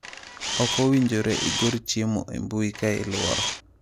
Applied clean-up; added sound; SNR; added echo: none; Camera; 4 dB; none.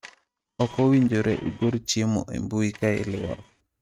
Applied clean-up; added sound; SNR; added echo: neural mask model RNNoise.